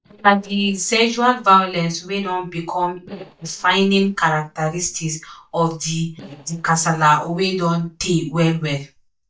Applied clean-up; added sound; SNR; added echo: neural mask model DeepFilterNet 3.